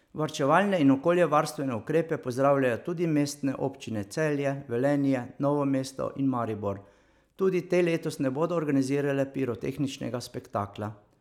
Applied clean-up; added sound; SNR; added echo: none; none; none; none.